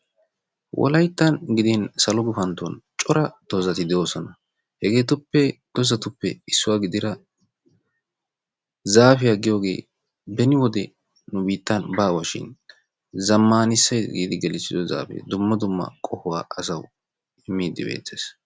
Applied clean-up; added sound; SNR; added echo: none; none; none; none.